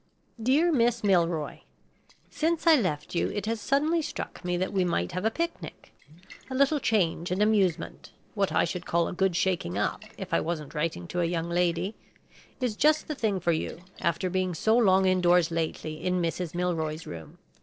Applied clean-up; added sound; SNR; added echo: neural separator model SepFormer DNS4.